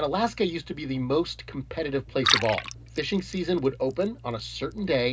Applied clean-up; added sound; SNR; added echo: none; Liquid; 7 dB; reverberation time 0.2 s.